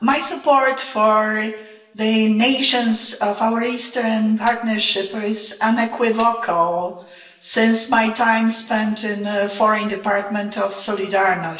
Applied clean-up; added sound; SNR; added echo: none; Tambourine; 9 dB; reverberation time 0.9 s.